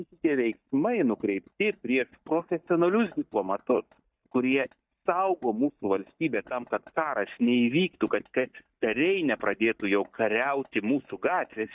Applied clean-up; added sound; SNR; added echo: neural mask model DeepFilterNet 3.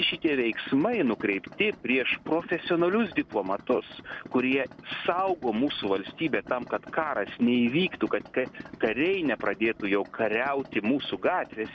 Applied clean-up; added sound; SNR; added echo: none; Idling; 18 dB; none.